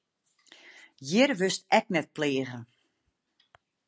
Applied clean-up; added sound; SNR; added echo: none; none; none; none.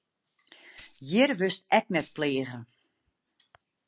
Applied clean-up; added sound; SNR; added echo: none; Tambourine; 9 dB; none.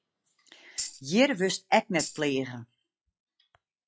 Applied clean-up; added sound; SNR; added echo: classical method log-MMSE.